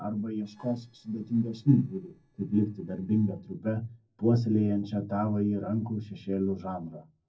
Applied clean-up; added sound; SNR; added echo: neural separator model SepFormer DNS4.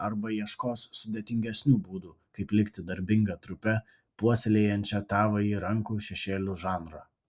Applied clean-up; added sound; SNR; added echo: none; none; none; none.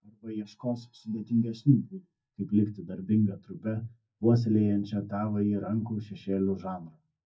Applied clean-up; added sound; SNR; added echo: neural mask model DeepFilterNet 3.